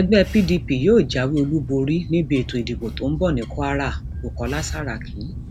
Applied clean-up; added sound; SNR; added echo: none; Bird; 9 dB; none.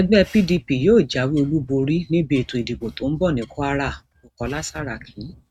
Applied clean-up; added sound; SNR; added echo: neural mask model RNNoise.